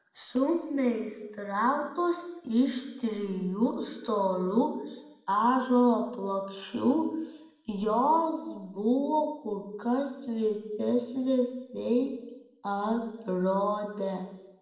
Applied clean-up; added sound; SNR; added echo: none; none; none; reverberation time 0.9 s.